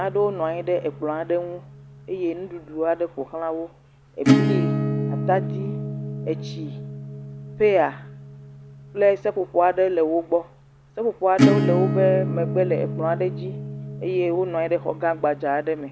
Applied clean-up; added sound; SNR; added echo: none; Acoustic guitar / Strum; 3 dB; none.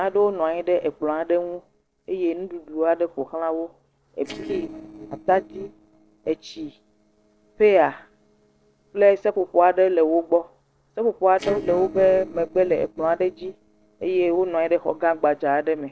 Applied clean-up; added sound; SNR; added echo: neural separator model SepFormer DNS4.